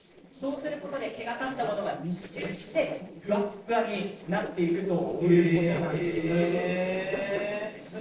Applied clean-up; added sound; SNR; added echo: neural separator model SepFormer DNS4.